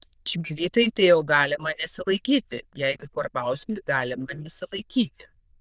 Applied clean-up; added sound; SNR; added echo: neural diffusion model UNIVERSE++.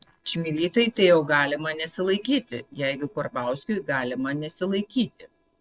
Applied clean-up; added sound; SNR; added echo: neural separator model SepFormer DNS4.